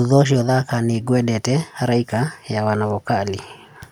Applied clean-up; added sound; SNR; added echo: none; none; none; none.